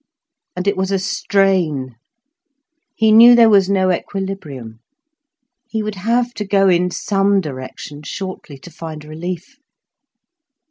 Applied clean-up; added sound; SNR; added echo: none; none; none; none.